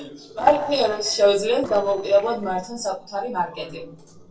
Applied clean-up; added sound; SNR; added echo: neural separator model SepFormer DNS4.